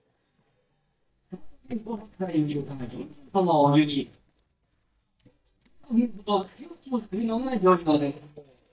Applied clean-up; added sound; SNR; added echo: neural mask model DeepFilterNet 3.